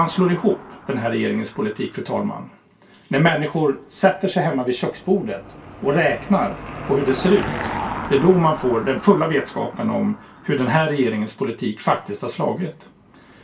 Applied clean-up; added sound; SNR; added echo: none; Car passing by / Engine; 14 dB; reverberation time 0.2 s.